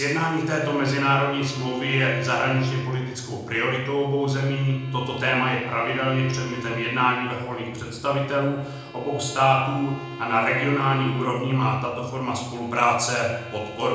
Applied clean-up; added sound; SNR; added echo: none; Bowed string instrument; 16 dB; reverberation time 0.9 s.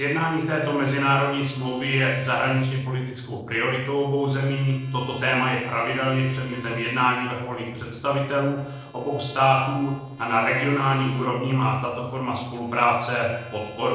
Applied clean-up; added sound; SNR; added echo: neural separator model SepFormer DNS4.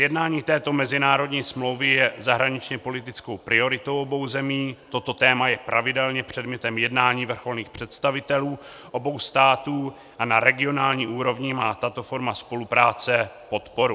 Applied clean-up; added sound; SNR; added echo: none; none; none; none.